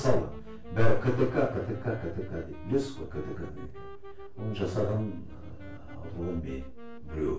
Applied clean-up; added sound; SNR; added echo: none; Wind instrument, woodwind instrument; 19 dB; reverberation time 0.3 s.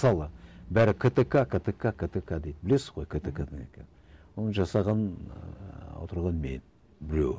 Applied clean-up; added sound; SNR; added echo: none; none; none; none.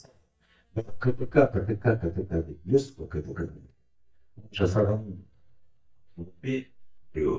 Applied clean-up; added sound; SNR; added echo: neural mask model DeepFilterNet 3.